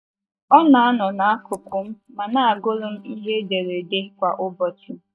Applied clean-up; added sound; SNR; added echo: neural mask model DeepFilterNet 3.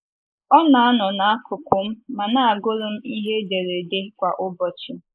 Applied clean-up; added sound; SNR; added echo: neural mask model Resemble Enhance denoiser.